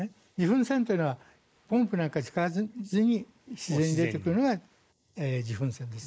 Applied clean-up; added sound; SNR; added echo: neural mask model Resemble Enhance denoiser.